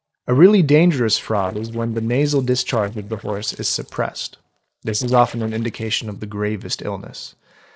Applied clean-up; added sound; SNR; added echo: neural separator model SepFormer DNS4.